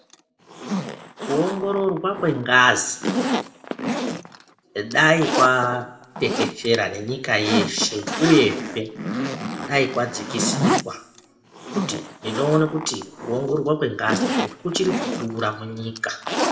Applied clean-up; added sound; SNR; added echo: none; Zipper (clothing); 4 dB; reverberation time 1.1 s.